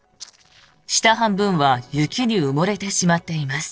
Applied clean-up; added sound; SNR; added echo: neural separator model SepFormer DNS4.